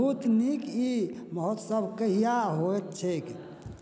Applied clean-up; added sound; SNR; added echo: none; none; none; none.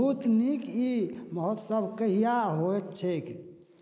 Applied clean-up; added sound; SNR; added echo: neural mask model Resemble Enhance denoiser.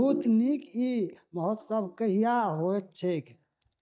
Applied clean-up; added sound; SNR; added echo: neural mask model DeepFilterNet 3.